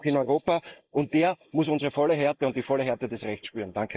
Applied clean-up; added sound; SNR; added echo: neural mask model Resemble Enhance denoiser.